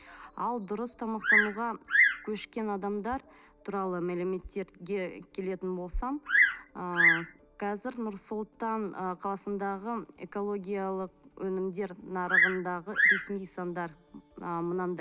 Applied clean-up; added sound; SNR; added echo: none; Bird vocalization, bird call, bird song; -2 dB; none.